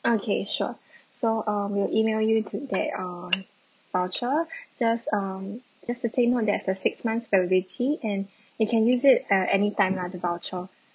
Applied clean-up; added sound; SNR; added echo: none; none; none; none.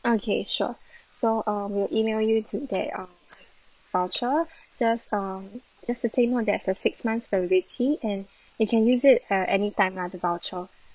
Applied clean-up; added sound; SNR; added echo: neural separator model SepFormer WHAM!.